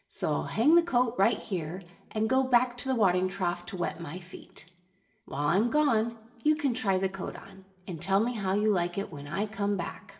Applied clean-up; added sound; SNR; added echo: none; none; none; reverberation time 1.0 s.